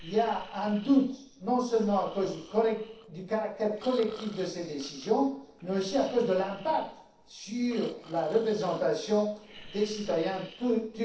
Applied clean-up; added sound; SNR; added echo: neural separator model SepFormer DNS4.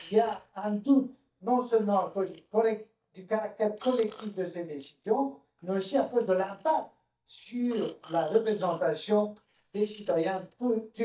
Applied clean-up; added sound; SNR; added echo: neural mask model DeepFilterNet 3.